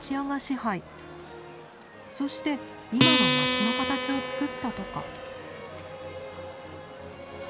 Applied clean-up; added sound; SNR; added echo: none; Acoustic guitar; -3 dB; none.